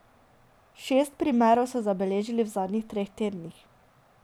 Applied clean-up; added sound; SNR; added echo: none; none; none; none.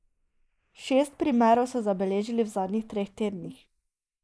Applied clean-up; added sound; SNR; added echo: neural mask model Resemble Enhance denoiser.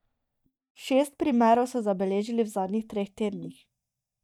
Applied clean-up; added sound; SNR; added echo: neural mask model DeepFilterNet 3.